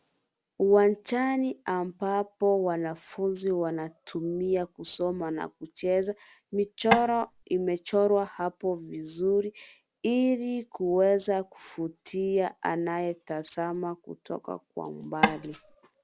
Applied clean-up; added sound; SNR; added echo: none; Tap / Wood; -1 dB; none.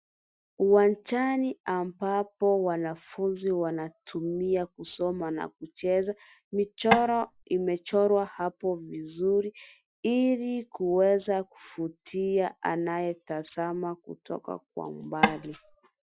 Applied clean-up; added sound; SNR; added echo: classical method Wiener filter.